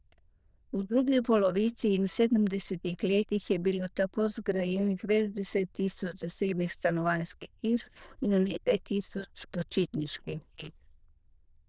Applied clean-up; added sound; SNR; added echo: neural diffusion model UNIVERSE++.